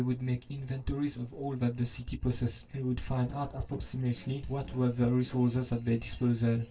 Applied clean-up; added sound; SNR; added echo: neural separator model SepFormer DNS4.